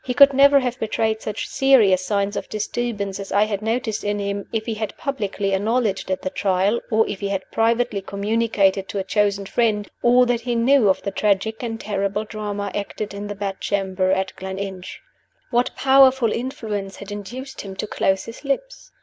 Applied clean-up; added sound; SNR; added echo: none; none; none; none.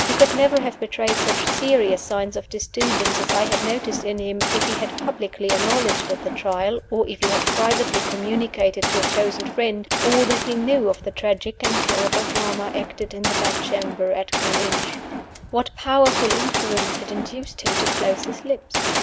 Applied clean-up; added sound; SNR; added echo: none; Gunshot, gunfire; 2 dB; none.